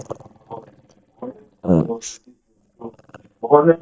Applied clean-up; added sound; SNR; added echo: neural mask model DeepFilterNet 3.